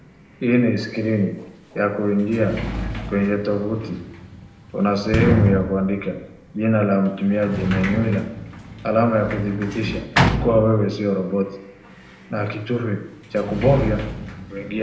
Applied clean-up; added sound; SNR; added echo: none; Sliding door; 6 dB; reverberation time 0.8 s.